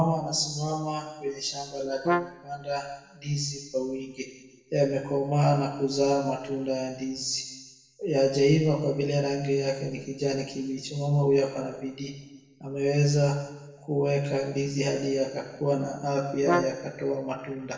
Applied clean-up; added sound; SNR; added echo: none; Brass instrument; 3 dB; reverberation time 1.1 s.